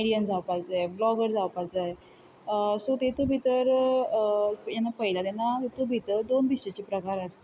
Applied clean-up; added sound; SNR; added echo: none; none; none; none.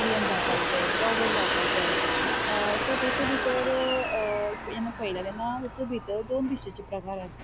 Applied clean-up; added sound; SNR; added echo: none; Domestic sounds, home sounds; -1 dB; none.